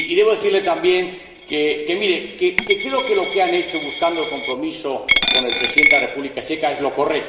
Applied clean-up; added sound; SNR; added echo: none; Coin (dropping); 3 dB; reverberation time 1.0 s.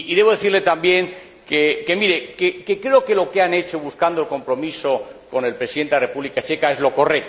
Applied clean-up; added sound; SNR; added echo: none; none; none; none.